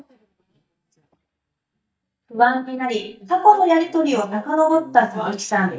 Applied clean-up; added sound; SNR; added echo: neural mask model DeepFilterNet 3.